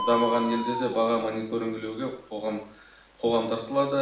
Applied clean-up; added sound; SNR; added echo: none; Bird; 9 dB; reverberation time 0.5 s.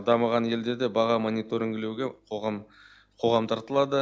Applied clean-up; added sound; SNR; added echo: none; none; none; none.